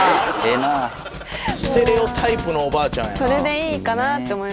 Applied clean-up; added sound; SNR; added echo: none; Thump, thud; 11 dB; none.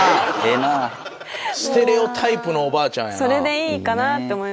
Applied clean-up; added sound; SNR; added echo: none; none; none; none.